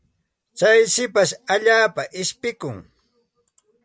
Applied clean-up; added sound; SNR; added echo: none; none; none; none.